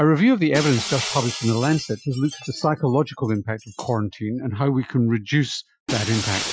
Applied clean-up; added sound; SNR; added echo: classical method Wiener filter.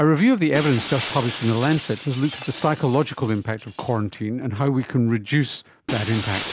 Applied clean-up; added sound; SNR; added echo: none; Shatter; 11 dB; none.